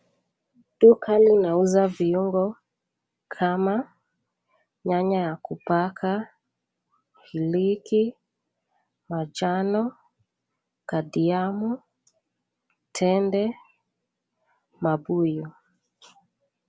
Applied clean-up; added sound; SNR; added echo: none; none; none; none.